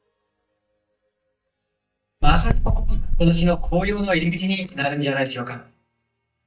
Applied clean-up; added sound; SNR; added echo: neural mask model DeepFilterNet 3.